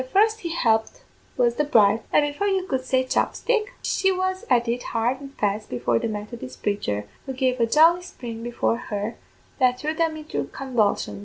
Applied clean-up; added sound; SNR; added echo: none; none; none; none.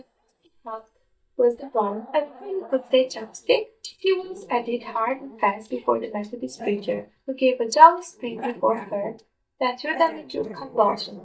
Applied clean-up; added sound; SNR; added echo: neural mask model DeepFilterNet 3.